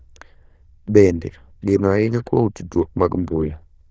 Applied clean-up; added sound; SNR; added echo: neural diffusion model UNIVERSE++.